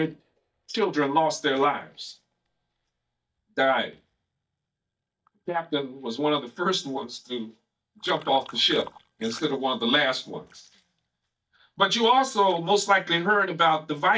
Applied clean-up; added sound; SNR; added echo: neural mask model DeepFilterNet 3.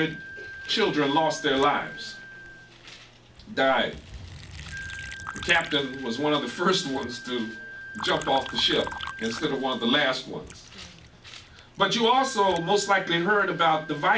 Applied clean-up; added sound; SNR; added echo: none; Wind instrument, woodwind instrument + Liquid; 14 dB; none.